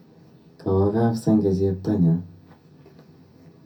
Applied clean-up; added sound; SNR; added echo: none; none; none; reverberation time 0.3 s.